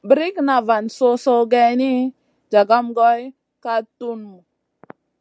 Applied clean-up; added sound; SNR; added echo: none; none; none; none.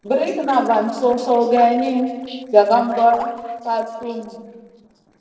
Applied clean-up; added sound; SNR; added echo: neural separator model SepFormer DNS4.